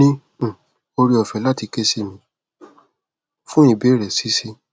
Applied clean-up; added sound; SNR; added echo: none; none; none; none.